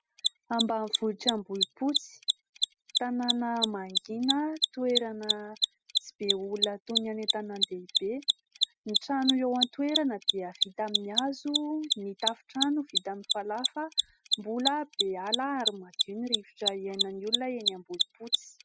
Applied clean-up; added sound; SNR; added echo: classical method spectral subtraction.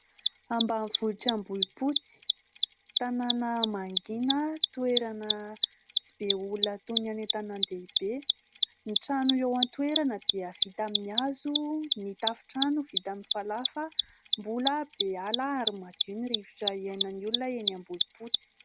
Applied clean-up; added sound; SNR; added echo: none; Mechanisms; 0 dB; none.